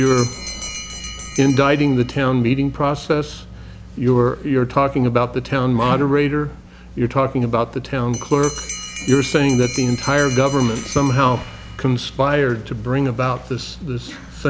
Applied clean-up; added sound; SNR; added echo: none; Bell; 17 dB; none.